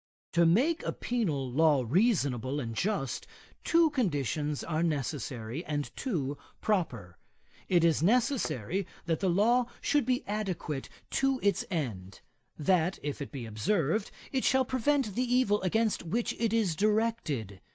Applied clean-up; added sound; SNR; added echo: neural mask model DeepFilterNet 3.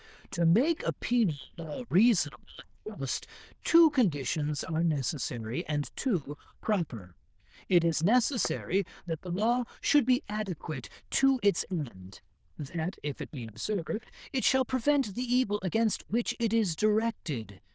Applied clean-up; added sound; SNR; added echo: neural diffusion model UNIVERSE++.